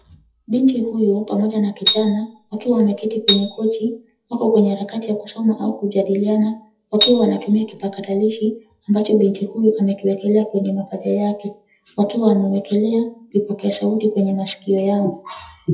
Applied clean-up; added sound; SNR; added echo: classical method WPE with log-MMSE.